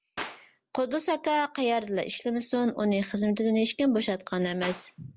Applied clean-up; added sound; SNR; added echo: none; Clapping; 12 dB; none.